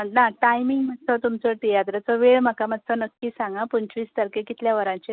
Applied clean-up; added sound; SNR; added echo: none; none; none; none.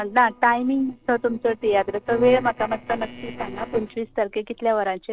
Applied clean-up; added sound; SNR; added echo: neural separator model SepFormer DNS4.